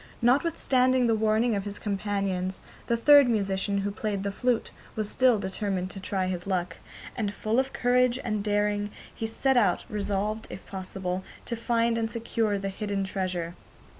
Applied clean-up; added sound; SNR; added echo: none; none; none; none.